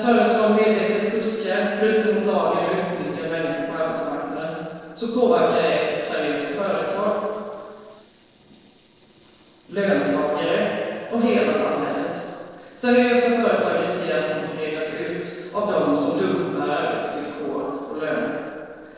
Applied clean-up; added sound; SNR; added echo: neural separator model SepFormer DNS4.